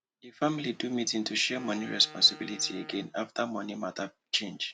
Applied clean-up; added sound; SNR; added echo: none; Wind instrument, woodwind instrument; 20 dB; none.